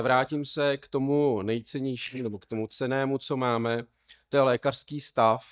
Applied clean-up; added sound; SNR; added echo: neural mask model DeepFilterNet 3.